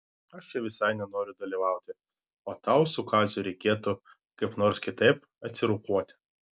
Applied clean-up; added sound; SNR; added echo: none; none; none; none.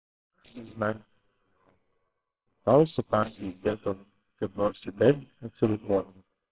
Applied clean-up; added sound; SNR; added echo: neural separator model SepFormer WHAMR!.